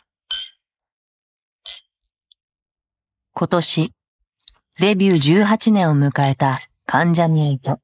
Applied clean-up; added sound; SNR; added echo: neural mask model Resemble Enhance denoiser.